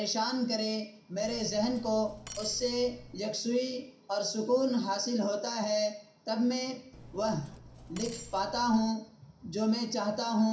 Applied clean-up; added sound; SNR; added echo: none; Cutlery, silverware; 16 dB; reverberation time 0.5 s.